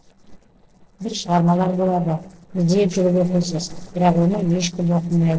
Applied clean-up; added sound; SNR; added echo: neural separator model SepFormer DNS4.